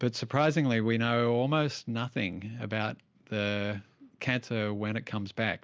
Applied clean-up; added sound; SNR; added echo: none; none; none; none.